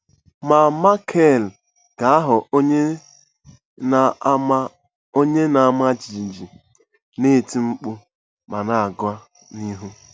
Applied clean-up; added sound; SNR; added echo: none; none; none; none.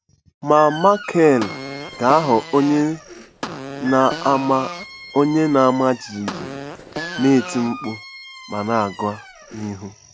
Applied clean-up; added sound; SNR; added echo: none; Fart + Squeak; 13 dB; none.